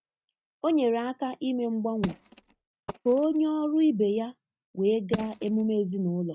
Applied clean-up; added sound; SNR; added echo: neural mask model RNNoise.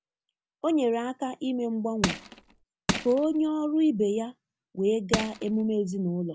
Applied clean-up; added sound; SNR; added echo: none; Crushing; 4 dB; none.